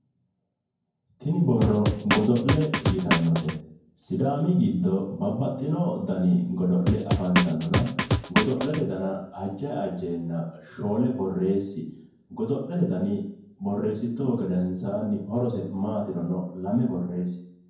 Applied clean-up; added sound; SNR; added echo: none; Drum; 0 dB; reverberation time 0.9 s.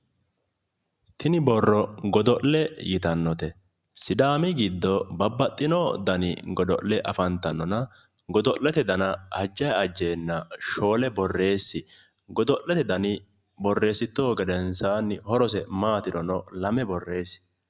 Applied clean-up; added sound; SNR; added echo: none; none; none; none.